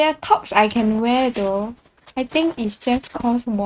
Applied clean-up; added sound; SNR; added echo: neural mask model RNNoise.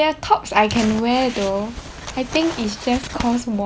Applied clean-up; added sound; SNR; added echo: none; Crumpling, crinkling; 11 dB; none.